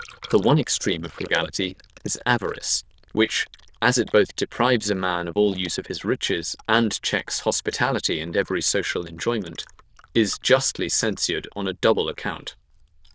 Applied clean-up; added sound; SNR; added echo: neural diffusion model UNIVERSE++.